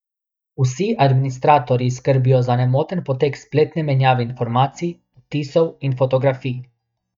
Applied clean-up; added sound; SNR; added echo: neural mask model DeepFilterNet 3.